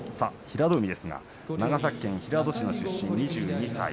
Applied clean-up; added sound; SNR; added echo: none; none; none; none.